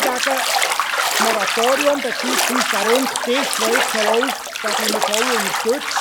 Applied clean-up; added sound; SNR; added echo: none; Bathtub (filling or washing); -3 dB; none.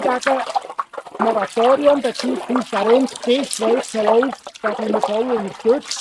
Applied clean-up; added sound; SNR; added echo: neural mask model RNNoise.